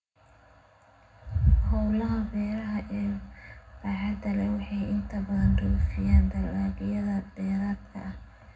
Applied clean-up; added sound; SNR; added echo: none; none; none; reverberation time 0.3 s.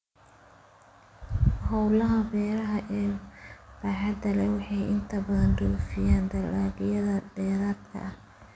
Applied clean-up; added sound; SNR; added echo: none; none; none; none.